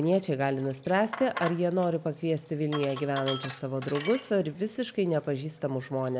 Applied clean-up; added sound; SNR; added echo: none; Sink (filling or washing); 13 dB; none.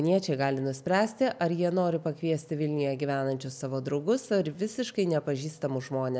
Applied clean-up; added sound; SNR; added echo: none; none; none; none.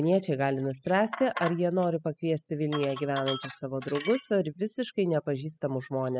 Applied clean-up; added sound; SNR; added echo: classical method spectral subtraction.